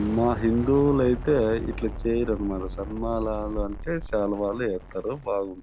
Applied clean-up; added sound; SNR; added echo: none; Explosion; 9 dB; none.